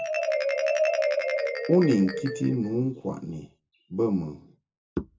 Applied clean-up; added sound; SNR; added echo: none; Marimba, xylophone; 2 dB; reverberation time 0.2 s.